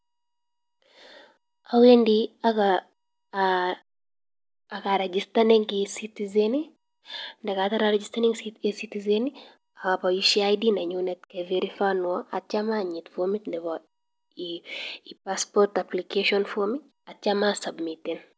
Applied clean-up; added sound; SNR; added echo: none; none; none; none.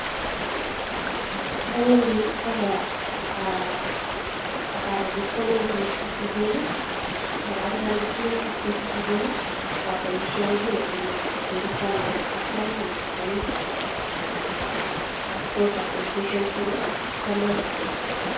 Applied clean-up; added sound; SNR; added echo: none; Stream; -1 dB; reverberation time 0.6 s.